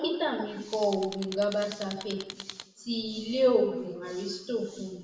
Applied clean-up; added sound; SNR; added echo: none; Tools; 14 dB; reverberation time 1.0 s.